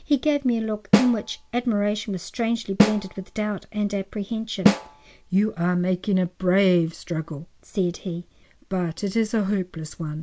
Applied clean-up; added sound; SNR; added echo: none; Snare drum; 1 dB; none.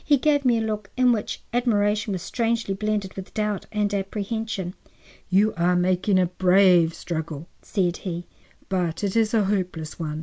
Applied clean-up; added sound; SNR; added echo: none; none; none; none.